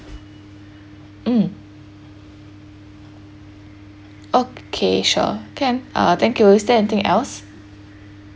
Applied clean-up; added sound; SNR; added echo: none; none; none; none.